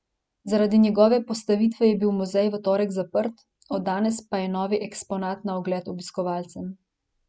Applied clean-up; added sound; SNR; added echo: none; none; none; none.